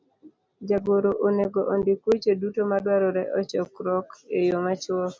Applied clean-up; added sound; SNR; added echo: none; none; none; none.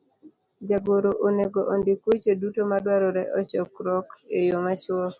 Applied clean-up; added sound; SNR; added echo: none; Chirp, tweet; 18 dB; none.